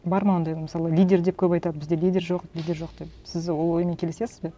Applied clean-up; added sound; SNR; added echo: none; none; none; none.